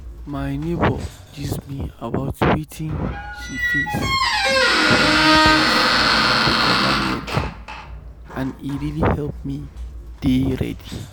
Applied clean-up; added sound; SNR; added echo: none; Squeak; -4 dB; none.